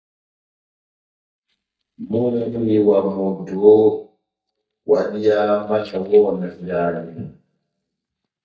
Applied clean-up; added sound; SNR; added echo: neural mask model DeepFilterNet 3.